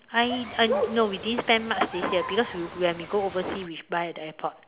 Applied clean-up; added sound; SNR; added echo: none; Bird; 7 dB; none.